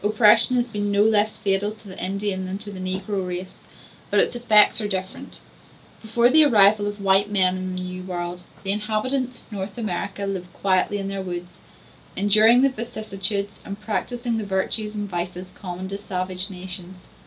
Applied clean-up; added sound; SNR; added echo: none; none; none; none.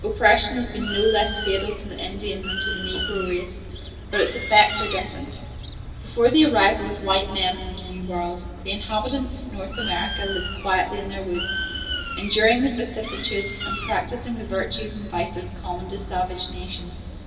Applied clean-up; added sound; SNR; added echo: none; Bird; 7 dB; reverberation time 2.9 s.